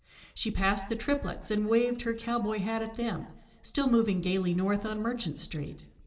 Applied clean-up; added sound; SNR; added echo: none; none; none; reverberation time 1.4 s.